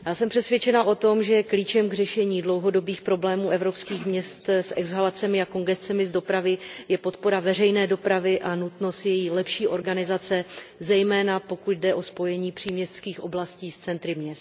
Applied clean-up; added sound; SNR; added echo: none; none; none; none.